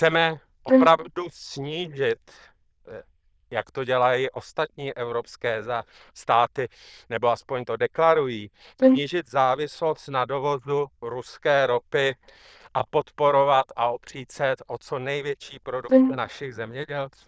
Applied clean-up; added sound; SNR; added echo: neural diffusion model UNIVERSE++.